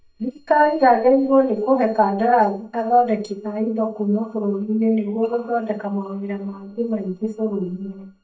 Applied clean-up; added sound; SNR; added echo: neural mask model DeepFilterNet 3.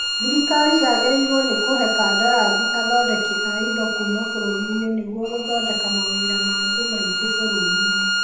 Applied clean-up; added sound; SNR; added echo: none; Bowed string instrument; -1 dB; reverberation time 0.8 s.